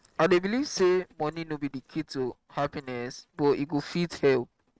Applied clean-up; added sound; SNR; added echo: neural mask model RNNoise.